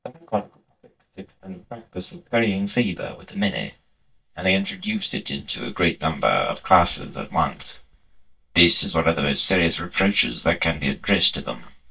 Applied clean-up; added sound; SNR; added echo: neural mask model DeepFilterNet 3.